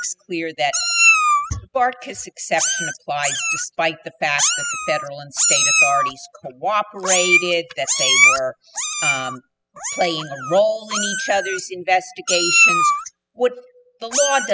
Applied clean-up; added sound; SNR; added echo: classical method spectral subtraction.